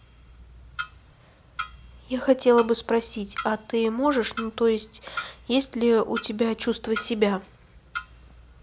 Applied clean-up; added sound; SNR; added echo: none; Clock; 14 dB; none.